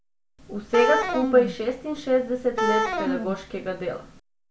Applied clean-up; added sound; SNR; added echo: none; Wind instrument, woodwind instrument; 1 dB; none.